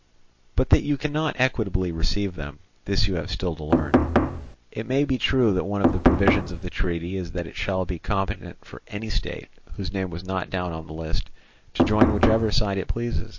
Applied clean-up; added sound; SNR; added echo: none; Knock; -3 dB; none.